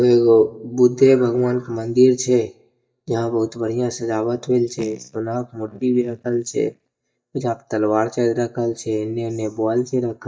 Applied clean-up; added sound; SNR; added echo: neural mask model DeepFilterNet 3.